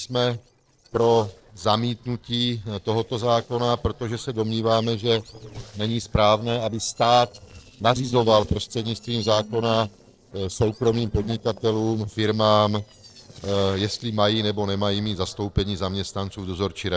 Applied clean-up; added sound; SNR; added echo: neural separator model SepFormer DNS4.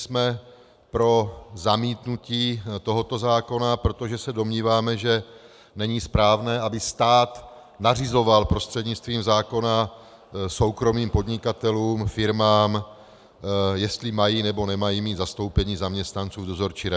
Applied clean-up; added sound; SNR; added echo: none; none; none; none.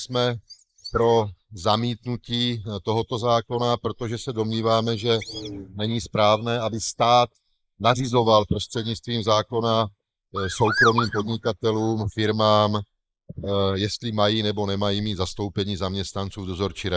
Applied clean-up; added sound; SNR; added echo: neural mask model Resemble Enhance denoiser.